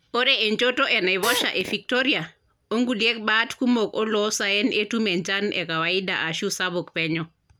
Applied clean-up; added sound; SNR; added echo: none; Drill; 7 dB; none.